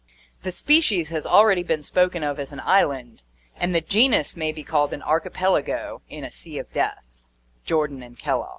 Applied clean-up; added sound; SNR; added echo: none; none; none; none.